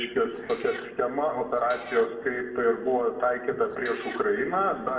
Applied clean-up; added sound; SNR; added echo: none; Meow; 16 dB; reverberation time 1.4 s.